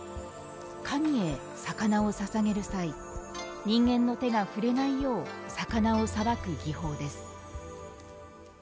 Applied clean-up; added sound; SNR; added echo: none; none; none; none.